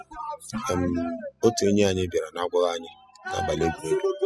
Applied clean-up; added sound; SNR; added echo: classical method spectral subtraction.